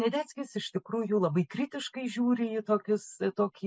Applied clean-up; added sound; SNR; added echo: none; none; none; none.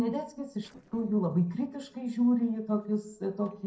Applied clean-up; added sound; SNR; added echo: neural separator model SepFormer DNS4.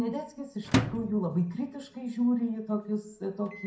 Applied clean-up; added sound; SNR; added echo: none; Microwave oven; 5 dB; reverberation time 0.4 s.